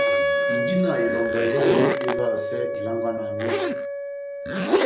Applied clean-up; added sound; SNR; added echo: none; Wind instrument, woodwind instrument + Zipper (clothing); -5 dB; none.